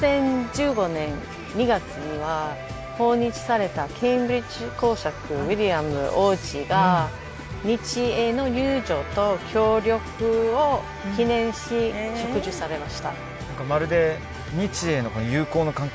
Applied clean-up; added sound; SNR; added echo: none; Bowed string instrument; 16 dB; none.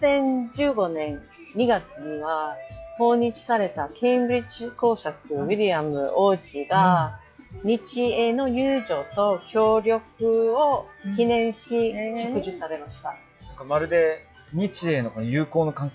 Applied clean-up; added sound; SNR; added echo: classical method log-MMSE.